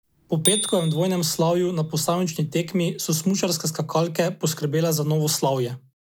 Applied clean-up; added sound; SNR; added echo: none; Bicycle bell; 9 dB; none.